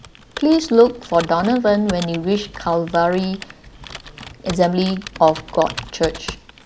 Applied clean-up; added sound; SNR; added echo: none; Computer keyboard; 15 dB; none.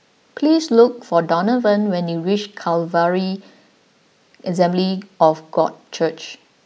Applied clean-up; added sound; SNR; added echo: none; none; none; none.